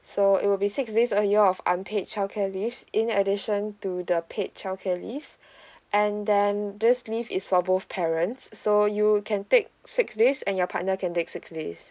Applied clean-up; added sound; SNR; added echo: none; none; none; none.